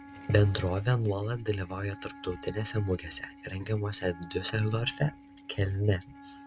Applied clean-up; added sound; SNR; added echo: none; Wind instrument, woodwind instrument; 19 dB; none.